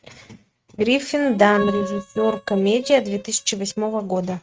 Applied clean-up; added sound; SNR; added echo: neural mask model RNNoise.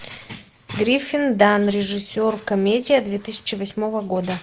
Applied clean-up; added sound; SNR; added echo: none; none; none; none.